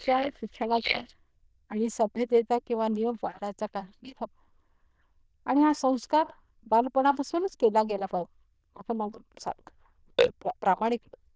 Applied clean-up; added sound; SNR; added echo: neural diffusion model UNIVERSE++.